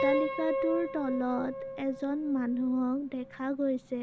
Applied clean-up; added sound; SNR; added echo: none; Piano; 4 dB; none.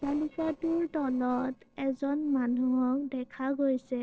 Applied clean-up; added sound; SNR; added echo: neural separator model SepFormer DNS4.